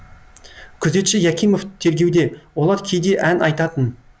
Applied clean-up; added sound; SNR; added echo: none; none; none; none.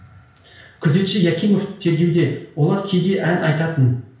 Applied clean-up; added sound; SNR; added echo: none; none; none; reverberation time 0.5 s.